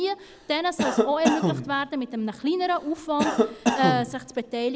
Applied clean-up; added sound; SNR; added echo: none; Cough; 1 dB; none.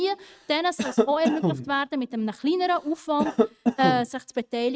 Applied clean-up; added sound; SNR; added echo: neural mask model RNNoise.